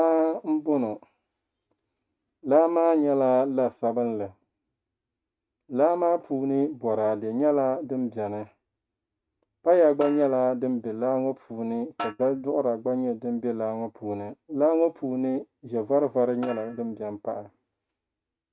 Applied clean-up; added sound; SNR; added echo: neural mask model RNNoise.